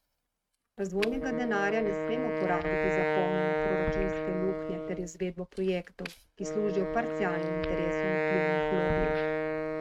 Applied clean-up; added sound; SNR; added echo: neural mask model RNNoise.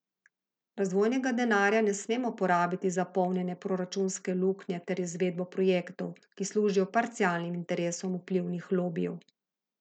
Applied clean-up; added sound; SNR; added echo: none; none; none; none.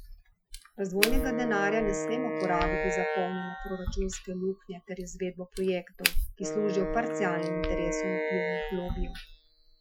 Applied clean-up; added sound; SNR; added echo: classical method Wiener filter.